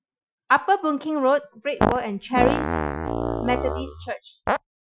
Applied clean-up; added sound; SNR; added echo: classical method Wiener filter.